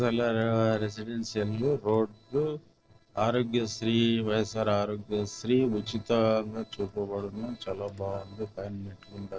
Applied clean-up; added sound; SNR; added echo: neural separator model SepFormer DNS4.